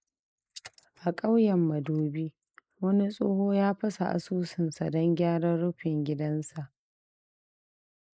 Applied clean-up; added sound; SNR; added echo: neural mask model Resemble Enhance denoiser.